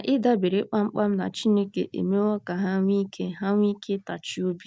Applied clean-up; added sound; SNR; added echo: none; none; none; none.